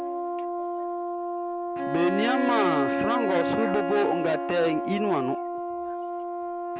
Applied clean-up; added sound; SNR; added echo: none; Brass instrument + Bowed string instrument; 0 dB; none.